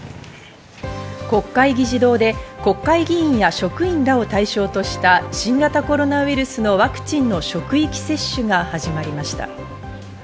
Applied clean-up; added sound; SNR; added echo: none; none; none; none.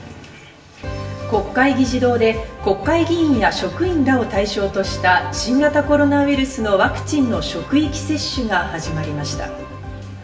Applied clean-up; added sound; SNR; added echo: none; none; none; reverberation time 0.7 s.